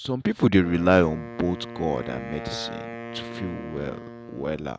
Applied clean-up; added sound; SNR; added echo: none; Wind instrument, woodwind instrument; 12 dB; none.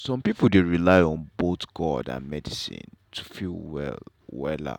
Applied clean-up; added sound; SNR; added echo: none; none; none; none.